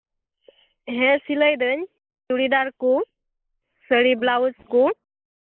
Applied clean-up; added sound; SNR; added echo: neural mask model Resemble Enhance denoiser.